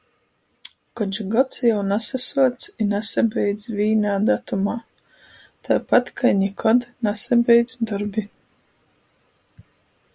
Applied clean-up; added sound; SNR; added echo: none; none; none; none.